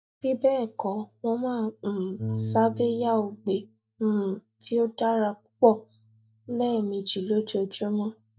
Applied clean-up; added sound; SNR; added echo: neural mask model DeepFilterNet 3.